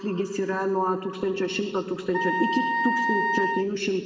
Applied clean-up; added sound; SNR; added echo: none; Wind instrument, woodwind instrument; 0 dB; reverberation time 1.8 s.